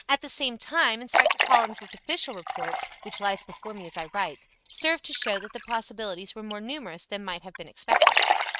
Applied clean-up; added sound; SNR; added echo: neural mask model RNNoise.